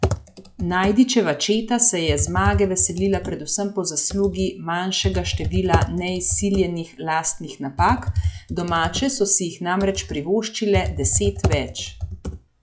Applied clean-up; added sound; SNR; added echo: classical method log-MMSE.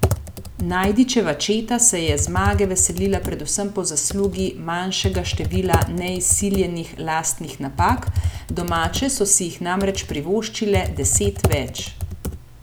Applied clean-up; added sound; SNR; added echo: none; Computer keyboard; 5 dB; none.